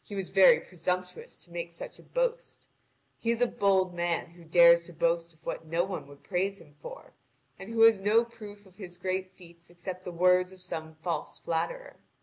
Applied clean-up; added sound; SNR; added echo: none; none; none; none.